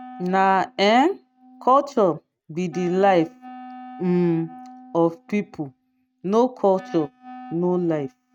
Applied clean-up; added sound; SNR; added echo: neural mask model RNNoise.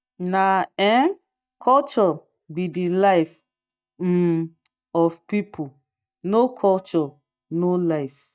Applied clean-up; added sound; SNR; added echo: neural mask model DeepFilterNet 3.